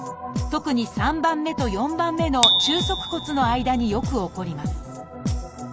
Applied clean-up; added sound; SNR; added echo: none; Bicycle bell; 3 dB; none.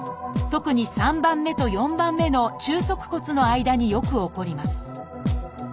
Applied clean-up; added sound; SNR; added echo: none; none; none; none.